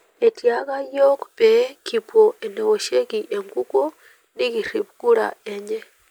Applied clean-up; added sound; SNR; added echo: none; none; none; none.